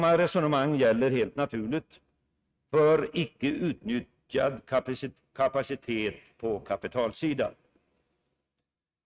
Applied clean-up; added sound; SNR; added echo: neural mask model RNNoise.